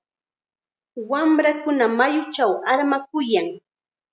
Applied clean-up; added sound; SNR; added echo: none; none; none; none.